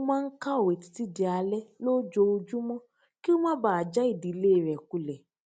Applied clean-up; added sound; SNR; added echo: none; none; none; none.